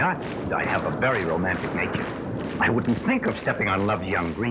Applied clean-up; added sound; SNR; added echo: none; Applause; 19 dB; none.